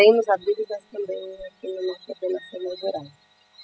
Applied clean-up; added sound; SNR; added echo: classical method spectral subtraction.